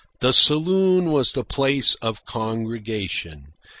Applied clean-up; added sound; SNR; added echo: none; none; none; none.